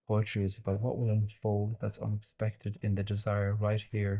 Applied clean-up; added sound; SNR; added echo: neural mask model DeepFilterNet 3.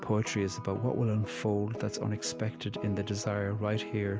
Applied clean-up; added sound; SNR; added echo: none; none; none; none.